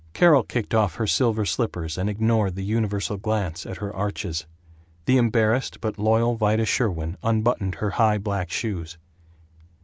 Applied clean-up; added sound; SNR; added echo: none; none; none; none.